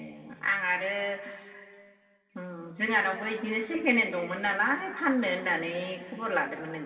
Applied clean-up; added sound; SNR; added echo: none; none; none; reverberation time 2.2 s.